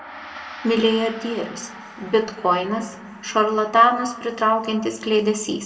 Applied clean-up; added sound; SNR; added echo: none; Gong; 19 dB; reverberation time 1.5 s.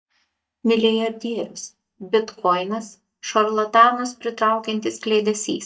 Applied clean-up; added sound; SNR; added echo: neural mask model DeepFilterNet 3.